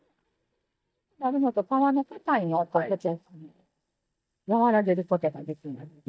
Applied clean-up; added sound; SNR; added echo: neural mask model DeepFilterNet 3.